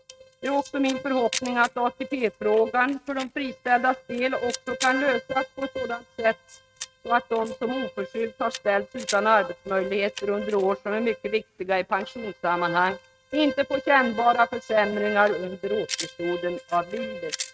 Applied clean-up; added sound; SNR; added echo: neural mask model RNNoise.